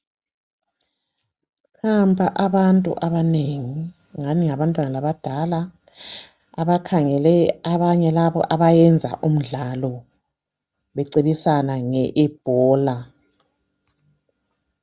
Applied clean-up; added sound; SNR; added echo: none; none; none; none.